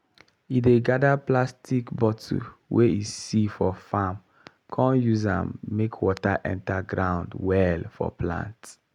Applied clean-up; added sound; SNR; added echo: none; none; none; none.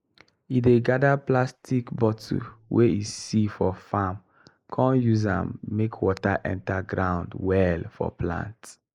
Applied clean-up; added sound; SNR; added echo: neural mask model Resemble Enhance denoiser.